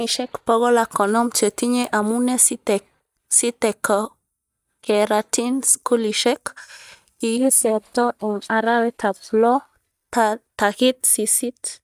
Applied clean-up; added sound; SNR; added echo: neural mask model DeepFilterNet 3.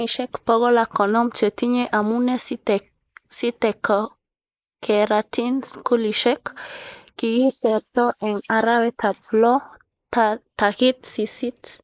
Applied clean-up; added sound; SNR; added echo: neural mask model Resemble Enhance denoiser.